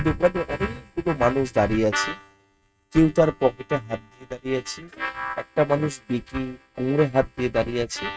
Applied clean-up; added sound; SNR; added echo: neural mask model RNNoise.